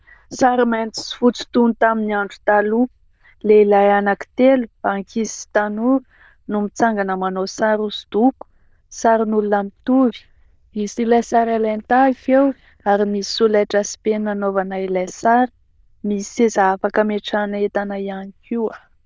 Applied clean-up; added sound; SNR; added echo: neural diffusion model UNIVERSE++.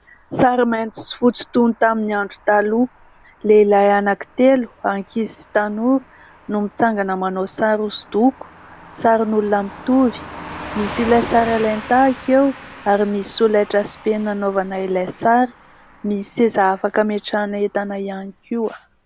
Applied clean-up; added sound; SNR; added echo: none; Car passing by / Truck; 19 dB; none.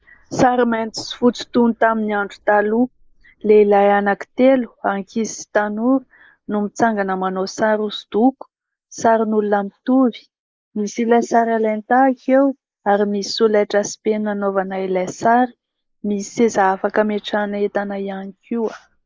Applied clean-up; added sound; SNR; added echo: neural mask model Resemble Enhance denoiser.